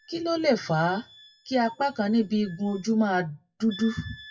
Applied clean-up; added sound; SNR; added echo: classical method WPE with log-MMSE.